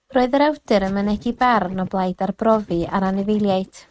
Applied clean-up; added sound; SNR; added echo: neural mask model RNNoise.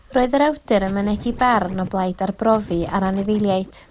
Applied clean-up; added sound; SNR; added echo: none; Scratching (performance technique); 15 dB; none.